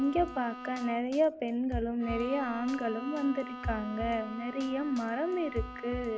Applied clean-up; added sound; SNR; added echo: none; Bowed string instrument + Drum kit; 9 dB; none.